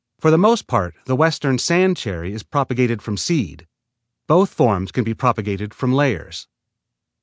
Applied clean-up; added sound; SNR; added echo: none; none; none; none.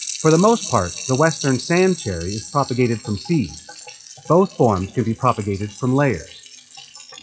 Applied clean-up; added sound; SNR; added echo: classical method WPE with log-MMSE.